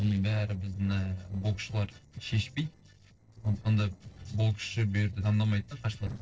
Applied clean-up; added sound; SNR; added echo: neural separator model SepFormer DNS4.